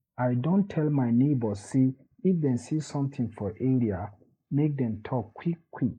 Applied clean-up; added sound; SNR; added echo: neural mask model Resemble Enhance denoiser.